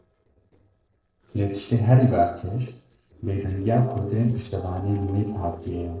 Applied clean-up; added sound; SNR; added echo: neural separator model SepFormer DNS4.